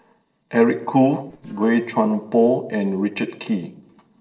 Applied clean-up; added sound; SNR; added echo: neural separator model SepFormer DNS4.